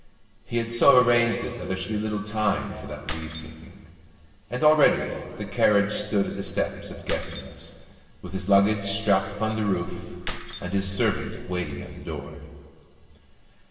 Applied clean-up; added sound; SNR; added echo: none; Keys jangling; 9 dB; reverberation time 1.9 s.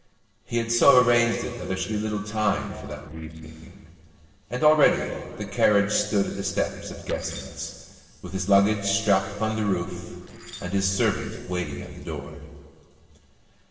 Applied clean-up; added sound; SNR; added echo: neural separator model SepFormer DNS4.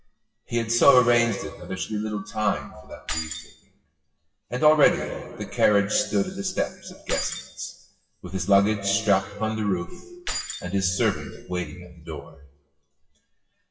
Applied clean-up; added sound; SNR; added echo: classical method WPE with log-MMSE.